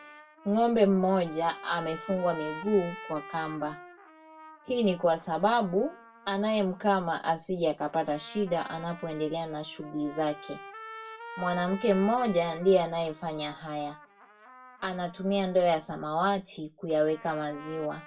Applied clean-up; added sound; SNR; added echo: none; Trumpet; 17 dB; reverberation time 0.2 s.